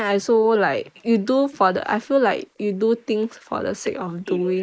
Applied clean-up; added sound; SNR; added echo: neural mask model Resemble Enhance denoiser.